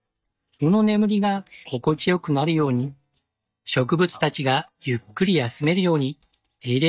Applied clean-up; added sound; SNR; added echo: neural mask model DeepFilterNet 3.